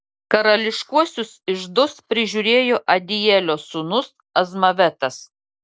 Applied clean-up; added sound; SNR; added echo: none; none; none; none.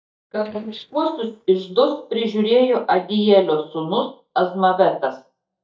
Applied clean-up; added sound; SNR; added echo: neural mask model DeepFilterNet 3.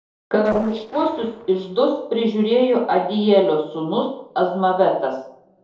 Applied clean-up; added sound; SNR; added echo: neural separator model SepFormer DNS4.